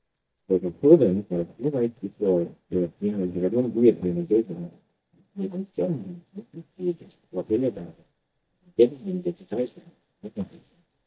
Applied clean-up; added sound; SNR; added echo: neural mask model DeepFilterNet 3.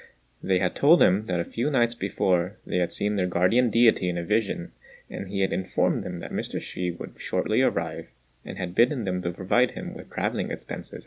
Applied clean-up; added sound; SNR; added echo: none; none; none; none.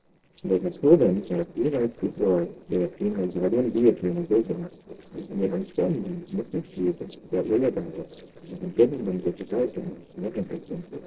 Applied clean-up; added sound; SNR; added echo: neural separator model SepFormer DNS4.